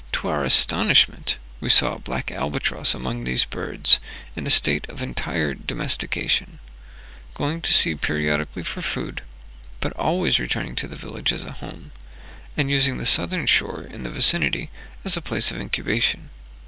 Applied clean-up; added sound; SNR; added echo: none; none; none; none.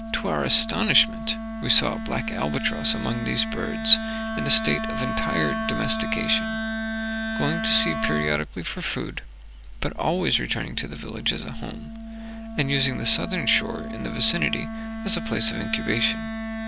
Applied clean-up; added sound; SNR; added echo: none; Wind instrument, woodwind instrument; 4 dB; none.